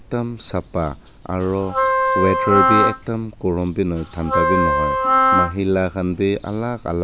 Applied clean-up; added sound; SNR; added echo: none; Wind instrument, woodwind instrument; -4 dB; none.